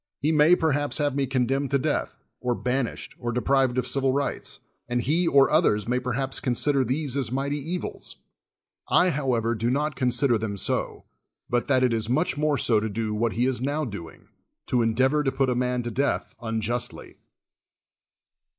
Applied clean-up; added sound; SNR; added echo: neural mask model Resemble Enhance denoiser.